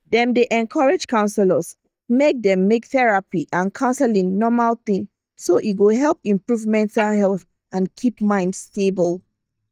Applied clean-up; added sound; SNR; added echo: neural mask model DeepFilterNet 3.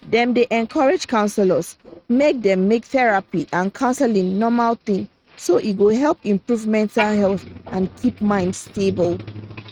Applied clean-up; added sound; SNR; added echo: neural mask model RNNoise.